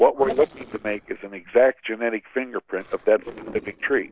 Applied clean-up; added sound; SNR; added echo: neural separator model SepFormer DNS4.